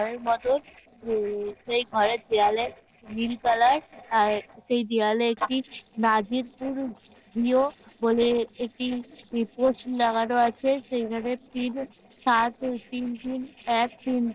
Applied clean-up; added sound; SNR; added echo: neural separator model SepFormer DNS4.